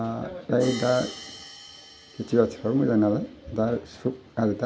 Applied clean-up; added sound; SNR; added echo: none; Hi-hat; 19 dB; none.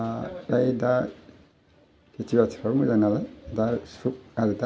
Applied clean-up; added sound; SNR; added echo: none; none; none; none.